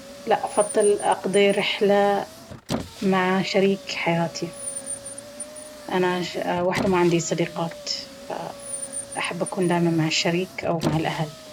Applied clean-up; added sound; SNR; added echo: none; Squeak; 12 dB; none.